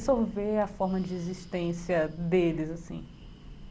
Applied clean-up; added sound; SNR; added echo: none; Breathing; 15 dB; none.